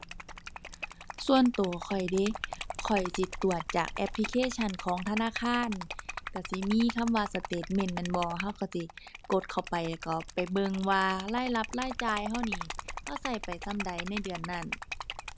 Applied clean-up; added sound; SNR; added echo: none; Liquid; 8 dB; none.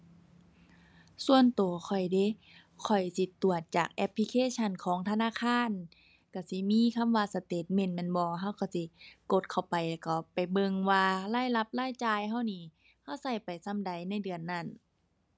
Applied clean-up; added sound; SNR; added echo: none; none; none; none.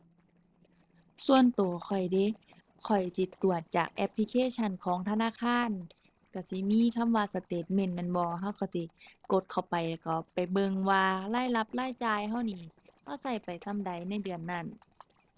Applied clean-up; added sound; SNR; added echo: neural separator model SepFormer DNS4.